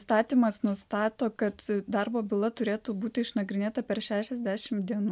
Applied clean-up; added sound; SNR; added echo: none; none; none; none.